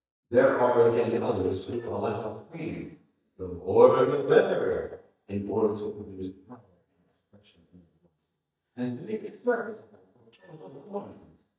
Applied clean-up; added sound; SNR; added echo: neural mask model DeepFilterNet 3.